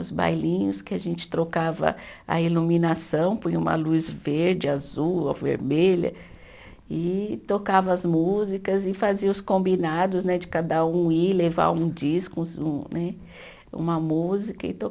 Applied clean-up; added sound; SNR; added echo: none; none; none; none.